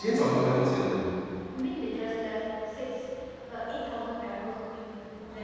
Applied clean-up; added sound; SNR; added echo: none; Crowd; 20 dB; reverberation time 2.1 s.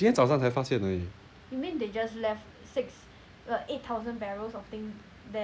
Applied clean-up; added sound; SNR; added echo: none; none; none; none.